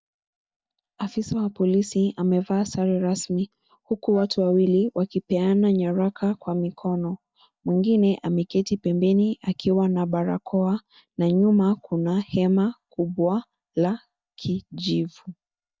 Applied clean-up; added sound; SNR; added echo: neural mask model DeepFilterNet 3.